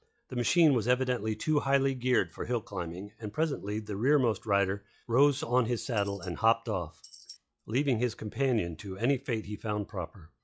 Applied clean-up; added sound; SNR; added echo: classical method log-MMSE.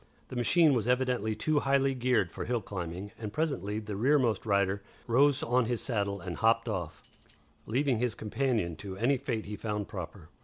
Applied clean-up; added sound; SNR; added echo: none; Tambourine; 19 dB; none.